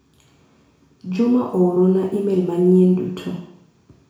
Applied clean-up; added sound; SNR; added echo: none; none; none; reverberation time 0.6 s.